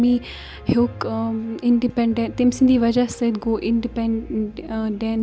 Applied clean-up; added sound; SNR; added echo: none; Piano; 17 dB; none.